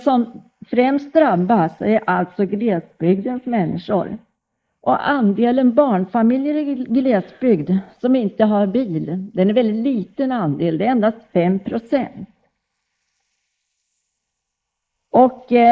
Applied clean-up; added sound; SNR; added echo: neural mask model Resemble Enhance denoiser.